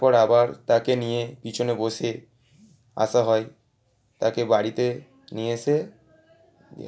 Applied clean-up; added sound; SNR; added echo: none; none; none; none.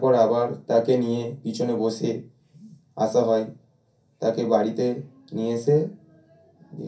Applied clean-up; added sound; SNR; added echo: none; none; none; reverberation time 0.3 s.